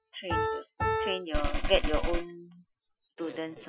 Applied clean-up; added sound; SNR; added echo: classical method Wiener filter.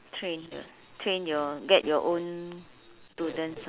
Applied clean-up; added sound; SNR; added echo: none; none; none; none.